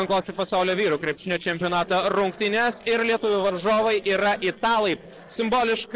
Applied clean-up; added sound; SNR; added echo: neural separator model SepFormer DNS4.